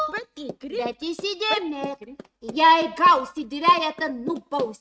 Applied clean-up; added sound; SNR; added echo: neural mask model RNNoise.